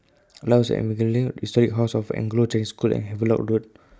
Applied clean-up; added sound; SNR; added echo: none; none; none; none.